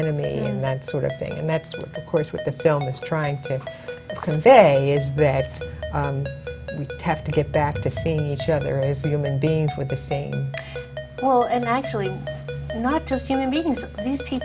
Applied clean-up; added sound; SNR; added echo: none; Ringtone; 13 dB; none.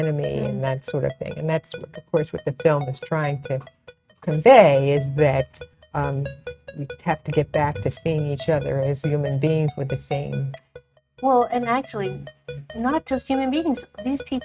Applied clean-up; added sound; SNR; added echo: neural mask model RNNoise.